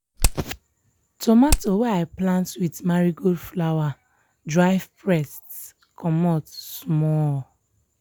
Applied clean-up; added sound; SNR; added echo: none; Hammer; -2 dB; none.